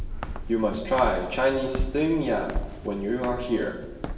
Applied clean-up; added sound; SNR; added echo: none; Walk, footsteps; 6 dB; reverberation time 0.9 s.